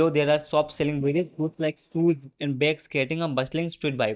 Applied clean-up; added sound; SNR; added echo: neural mask model DeepFilterNet 3.